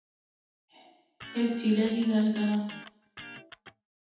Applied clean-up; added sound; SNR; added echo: none; Electric guitar; 16 dB; reverberation time 0.8 s.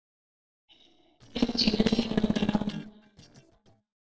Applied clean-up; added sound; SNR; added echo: neural separator model SepFormer DNS4.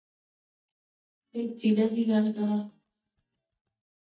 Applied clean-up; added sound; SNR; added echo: neural mask model DeepFilterNet 3.